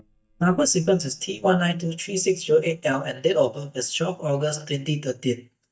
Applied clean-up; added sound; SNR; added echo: neural mask model DeepFilterNet 3.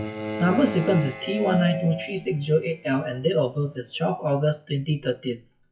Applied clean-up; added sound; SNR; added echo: classical method WPE with log-MMSE.